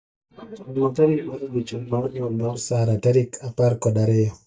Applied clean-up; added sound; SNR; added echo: neural mask model DeepFilterNet 3.